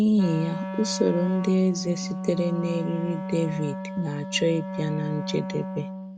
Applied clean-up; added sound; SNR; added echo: none; Wind instrument, woodwind instrument; 6 dB; none.